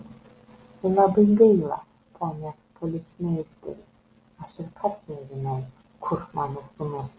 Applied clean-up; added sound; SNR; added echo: none; none; none; none.